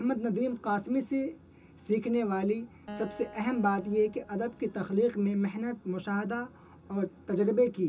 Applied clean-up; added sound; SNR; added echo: none; Acoustic guitar; 20 dB; reverberation time 0.2 s.